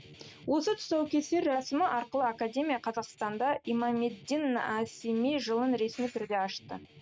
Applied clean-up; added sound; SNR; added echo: neural mask model RNNoise.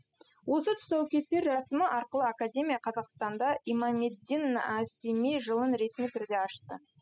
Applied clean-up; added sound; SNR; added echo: classical method spectral subtraction.